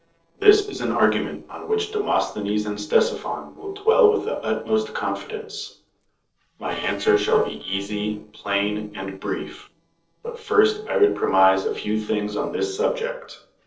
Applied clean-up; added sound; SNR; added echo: neural separator model SepFormer DNS4.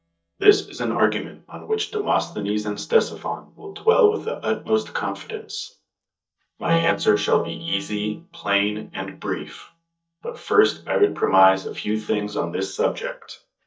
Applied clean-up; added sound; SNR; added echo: neural mask model DeepFilterNet 3.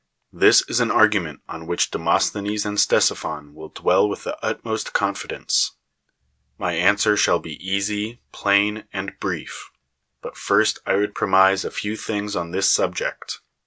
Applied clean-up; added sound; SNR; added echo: none; none; none; none.